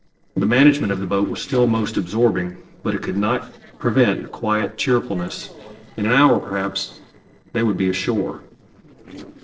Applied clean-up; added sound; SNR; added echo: neural separator model SepFormer DNS4.